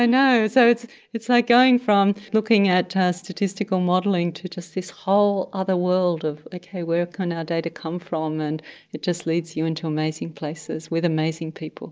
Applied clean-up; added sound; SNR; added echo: none; none; none; none.